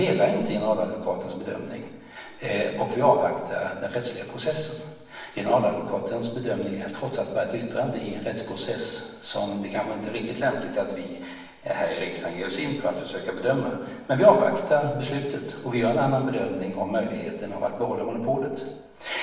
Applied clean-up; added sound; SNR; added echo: none; Tambourine; 13 dB; reverberation time 1.1 s.